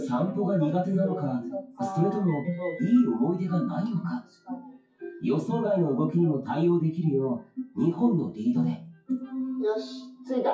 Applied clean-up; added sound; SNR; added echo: classical method WPE with log-MMSE.